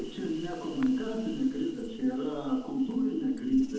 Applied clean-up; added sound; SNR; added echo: none; Insect; 16 dB; reverberation time 0.8 s.